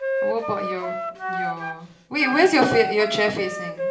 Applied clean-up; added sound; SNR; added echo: none; Wind instrument, woodwind instrument; 5 dB; reverberation time 1.3 s.